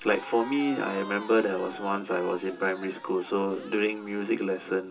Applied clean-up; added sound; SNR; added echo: none; Crowd; 16 dB; reverberation time 0.2 s.